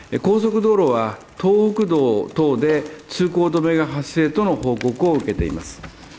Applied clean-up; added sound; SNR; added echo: none; none; none; none.